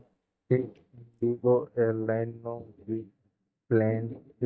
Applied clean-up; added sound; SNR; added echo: neural mask model DeepFilterNet 3.